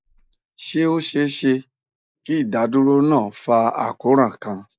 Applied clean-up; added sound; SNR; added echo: neural mask model Resemble Enhance denoiser.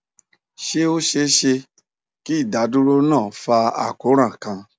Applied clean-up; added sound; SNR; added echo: none; none; none; none.